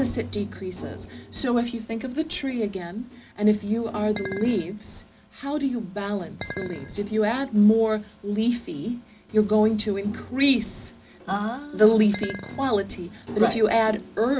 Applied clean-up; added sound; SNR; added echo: none; Chink, clink; 14 dB; none.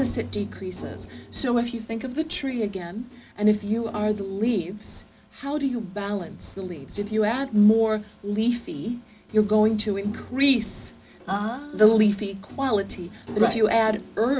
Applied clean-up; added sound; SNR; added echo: none; none; none; none.